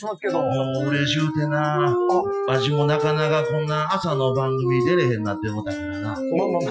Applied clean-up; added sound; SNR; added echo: classical method Wiener filter.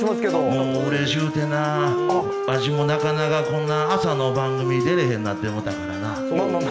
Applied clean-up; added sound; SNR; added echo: none; Wind instrument, woodwind instrument; 2 dB; none.